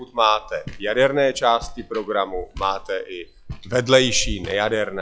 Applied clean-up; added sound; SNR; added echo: classical method log-MMSE.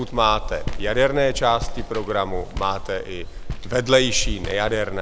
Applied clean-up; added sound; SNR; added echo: none; Walk, footsteps; 5 dB; none.